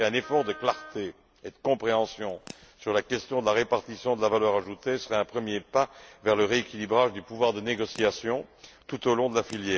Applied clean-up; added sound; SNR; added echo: none; Wind instrument, woodwind instrument + Crack / Crackle; 20 dB; none.